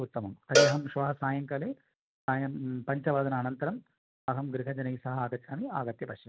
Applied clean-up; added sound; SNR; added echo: none; Cowbell; -3 dB; none.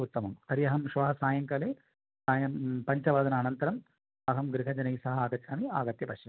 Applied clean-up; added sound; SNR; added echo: none; none; none; none.